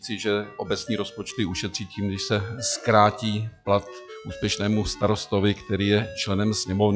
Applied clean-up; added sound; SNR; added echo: classical method log-MMSE.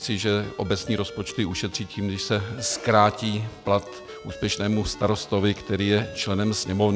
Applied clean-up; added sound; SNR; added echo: none; Ringtone; 17 dB; none.